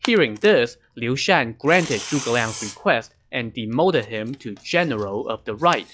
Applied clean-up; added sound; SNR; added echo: classical method log-MMSE.